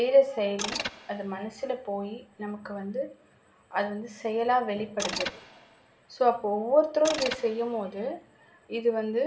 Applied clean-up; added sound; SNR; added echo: none; Mechanisms; 11 dB; reverberation time 0.4 s.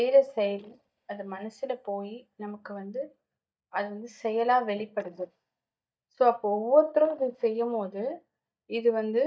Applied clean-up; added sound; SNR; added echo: neural mask model DeepFilterNet 3.